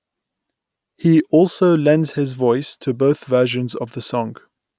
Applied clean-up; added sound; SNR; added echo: none; none; none; none.